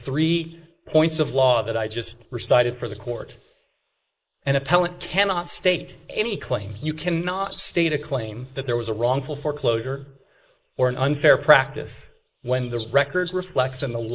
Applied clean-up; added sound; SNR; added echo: neural mask model Resemble Enhance denoiser.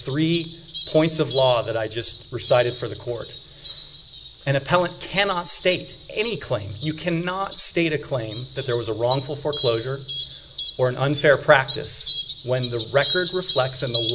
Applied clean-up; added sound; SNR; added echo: none; Fowl; 11 dB; none.